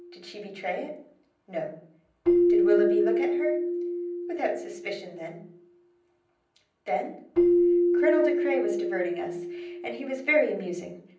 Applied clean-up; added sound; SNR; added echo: none; Keyboard (musical); -4 dB; reverberation time 0.6 s.